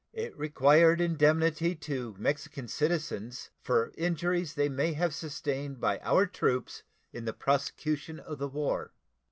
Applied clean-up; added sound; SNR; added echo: none; none; none; none.